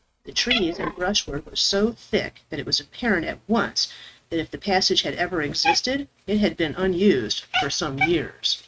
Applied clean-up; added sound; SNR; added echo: neural mask model RNNoise.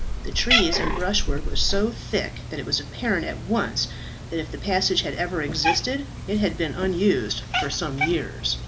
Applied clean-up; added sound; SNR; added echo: none; Cat; 2 dB; none.